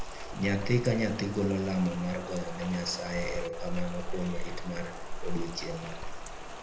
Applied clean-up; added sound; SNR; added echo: none; Rain; 3 dB; reverberation time 0.7 s.